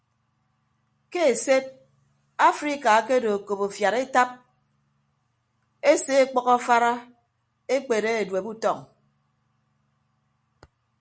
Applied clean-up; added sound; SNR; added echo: none; none; none; none.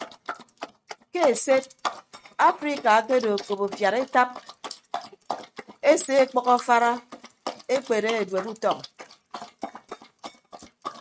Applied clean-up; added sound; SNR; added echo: neural mask model RNNoise.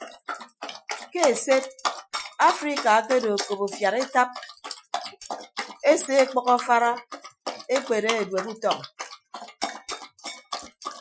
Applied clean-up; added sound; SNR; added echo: classical method Wiener filter.